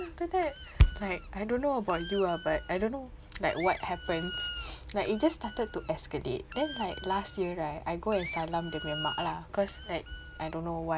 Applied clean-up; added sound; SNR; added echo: none; Squeak; 9 dB; none.